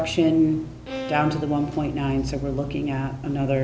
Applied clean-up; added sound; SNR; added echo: none; Bowed string instrument; 14 dB; none.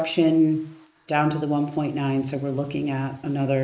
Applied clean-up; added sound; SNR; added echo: neural mask model Resemble Enhance denoiser.